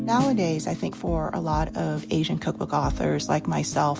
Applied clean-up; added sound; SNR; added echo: none; none; none; none.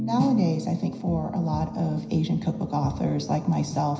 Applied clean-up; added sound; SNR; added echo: none; none; none; reverberation time 0.9 s.